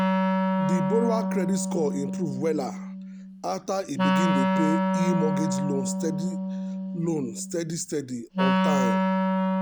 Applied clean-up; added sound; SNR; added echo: none; Wind instrument, woodwind instrument; -4 dB; none.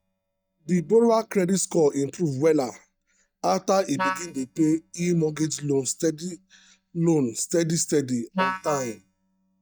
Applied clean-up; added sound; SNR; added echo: neural mask model DeepFilterNet 3.